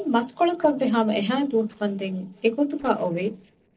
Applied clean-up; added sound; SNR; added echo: neural separator model SepFormer DNS4.